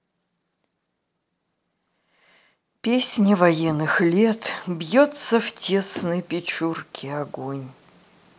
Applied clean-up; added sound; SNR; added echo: neural separator model SepFormer DNS4.